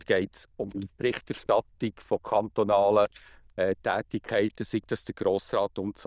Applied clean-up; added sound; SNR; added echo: neural diffusion model UNIVERSE++.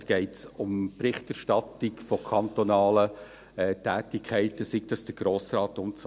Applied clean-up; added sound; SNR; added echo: none; none; none; none.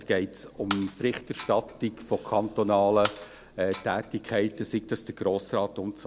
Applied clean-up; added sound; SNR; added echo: none; Shatter; 11 dB; none.